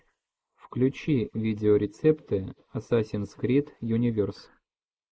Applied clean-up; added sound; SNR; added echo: neural mask model Resemble Enhance denoiser.